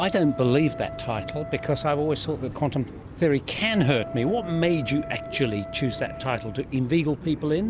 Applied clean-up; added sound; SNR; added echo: none; Wind instrument, woodwind instrument; 14 dB; none.